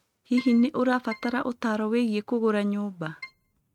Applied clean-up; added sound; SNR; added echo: neural mask model RNNoise.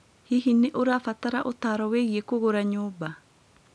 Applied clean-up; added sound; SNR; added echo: none; none; none; none.